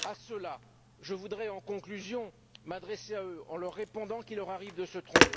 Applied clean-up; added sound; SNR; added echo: none; Telephone; -5 dB; none.